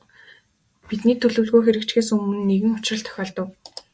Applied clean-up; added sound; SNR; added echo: none; none; none; none.